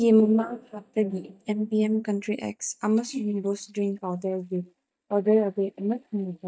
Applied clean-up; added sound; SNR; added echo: neural mask model DeepFilterNet 3.